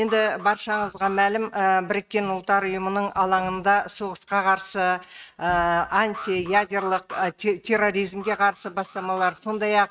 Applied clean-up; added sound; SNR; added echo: neural mask model RNNoise.